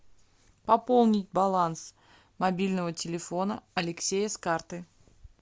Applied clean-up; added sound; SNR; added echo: none; none; none; none.